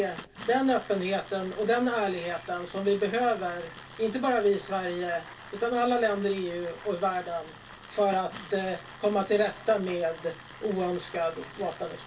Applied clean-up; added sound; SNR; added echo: none; Tools; 16 dB; reverberation time 0.2 s.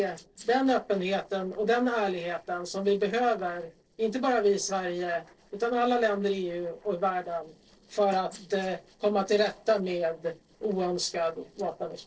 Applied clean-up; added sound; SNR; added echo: neural separator model SepFormer DNS4.